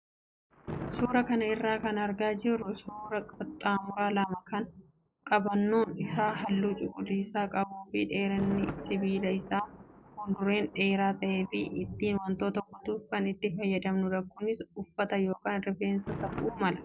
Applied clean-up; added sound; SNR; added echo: none; Thunder; 15 dB; none.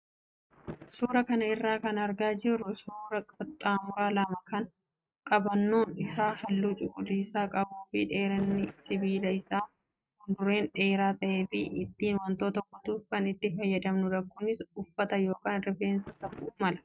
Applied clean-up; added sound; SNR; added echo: neural mask model RNNoise.